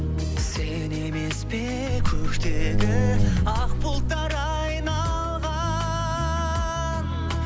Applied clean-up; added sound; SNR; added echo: none; Buzz; -4 dB; none.